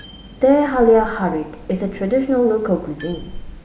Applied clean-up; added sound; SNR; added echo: none; Bicycle bell; 18 dB; none.